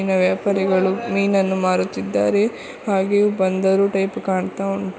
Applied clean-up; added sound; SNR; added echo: none; none; none; none.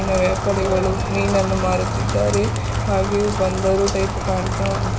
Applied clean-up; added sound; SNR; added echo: none; Rain; 1 dB; reverberation time 2.1 s.